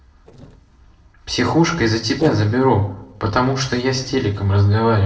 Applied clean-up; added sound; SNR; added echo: neural separator model SepFormer DNS4.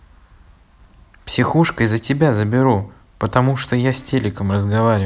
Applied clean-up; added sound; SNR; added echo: none; none; none; none.